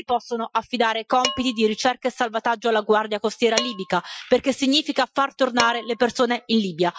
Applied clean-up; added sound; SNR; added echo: classical method Wiener filter.